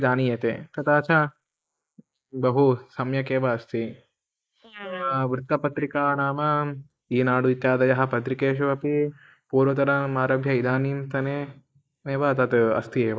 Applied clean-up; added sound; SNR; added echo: neural mask model Resemble Enhance denoiser.